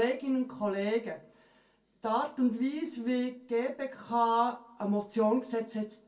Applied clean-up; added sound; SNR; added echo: none; none; none; reverberation time 0.2 s.